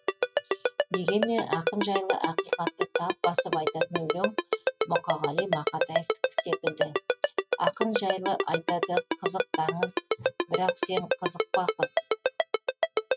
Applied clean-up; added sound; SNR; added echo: neural mask model RNNoise.